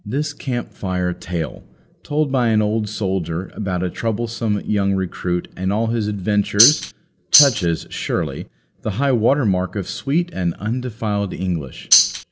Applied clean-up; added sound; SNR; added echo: none; Tambourine; -5 dB; none.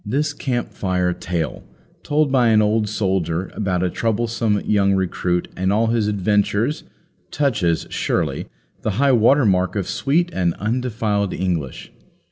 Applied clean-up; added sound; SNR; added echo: none; none; none; none.